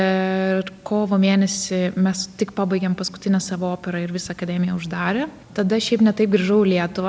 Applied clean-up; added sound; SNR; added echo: none; none; none; none.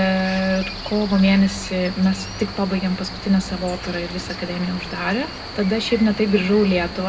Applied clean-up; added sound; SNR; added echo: none; Cricket; 11 dB; reverberation time 0.2 s.